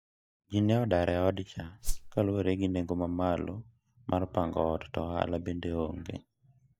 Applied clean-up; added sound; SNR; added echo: neural mask model DeepFilterNet 3.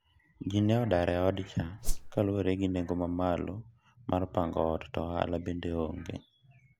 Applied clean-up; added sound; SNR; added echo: none; Whoosh, swoosh, swish; -2 dB; none.